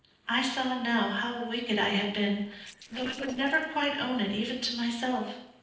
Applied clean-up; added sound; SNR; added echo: neural separator model SepFormer DNS4.